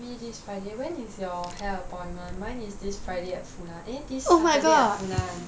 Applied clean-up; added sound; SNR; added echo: none; Crack; 14 dB; none.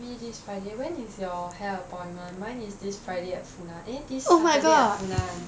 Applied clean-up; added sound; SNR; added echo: none; none; none; none.